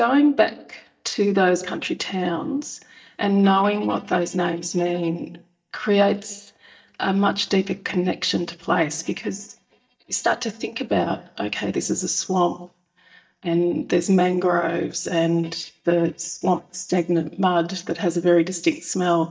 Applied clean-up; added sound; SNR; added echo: neural mask model DeepFilterNet 3.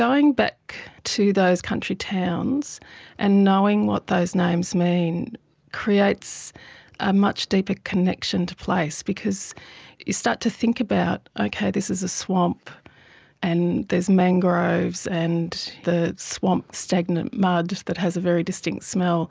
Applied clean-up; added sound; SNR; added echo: none; none; none; none.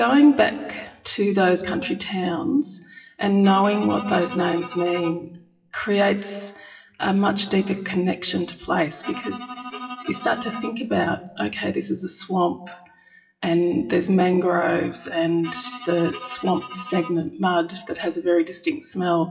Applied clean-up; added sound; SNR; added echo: classical method WPE with log-MMSE.